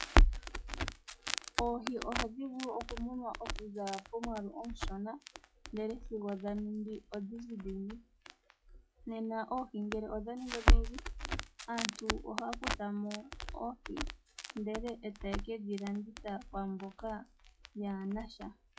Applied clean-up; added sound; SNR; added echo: classical method log-MMSE.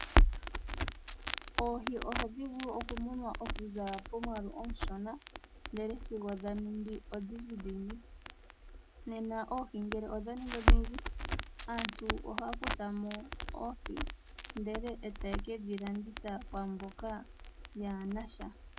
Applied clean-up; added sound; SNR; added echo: none; Crackle; -5 dB; none.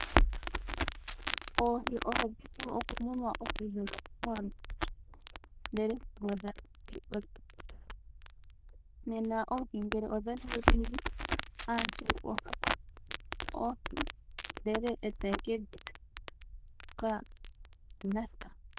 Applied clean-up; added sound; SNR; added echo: neural diffusion model UNIVERSE++.